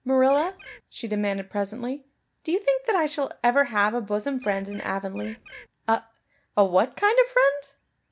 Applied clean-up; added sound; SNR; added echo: none; Bird; 19 dB; none.